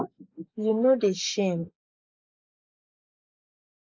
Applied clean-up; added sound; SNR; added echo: neural mask model Resemble Enhance denoiser.